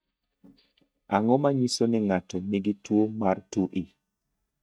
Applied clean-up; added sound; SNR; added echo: neural mask model DeepFilterNet 3.